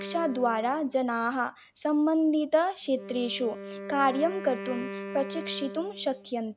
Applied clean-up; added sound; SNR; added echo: none; Wind instrument, woodwind instrument; 12 dB; none.